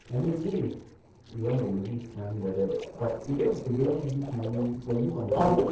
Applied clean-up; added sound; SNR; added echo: neural separator model SepFormer DNS4.